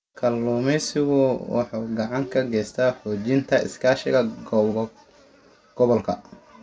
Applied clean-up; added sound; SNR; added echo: none; none; none; none.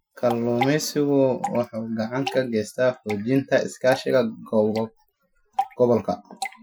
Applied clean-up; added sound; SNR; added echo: classical method Wiener filter.